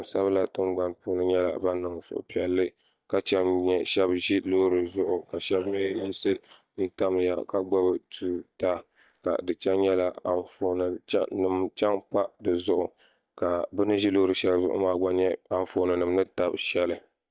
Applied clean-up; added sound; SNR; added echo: neural mask model DeepFilterNet 3.